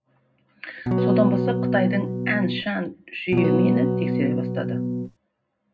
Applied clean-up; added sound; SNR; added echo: none; Electric guitar / Strum; -4 dB; reverberation time 0.4 s.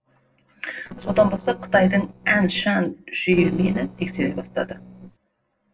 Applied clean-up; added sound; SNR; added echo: neural separator model SepFormer DNS4.